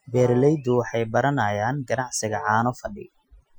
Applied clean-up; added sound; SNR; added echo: classical method Wiener filter.